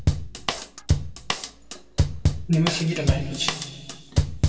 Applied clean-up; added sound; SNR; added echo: none; Drum kit; -4 dB; reverberation time 2.0 s.